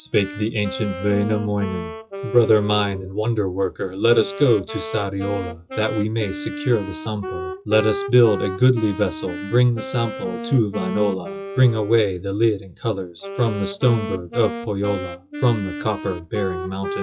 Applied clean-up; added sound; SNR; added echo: classical method WPE with log-MMSE.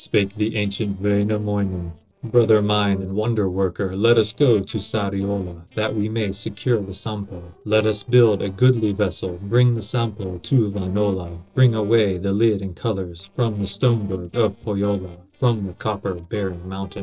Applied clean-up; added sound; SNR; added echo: neural separator model SepFormer DNS4.